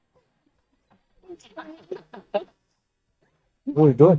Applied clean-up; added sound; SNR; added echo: neural mask model DeepFilterNet 3.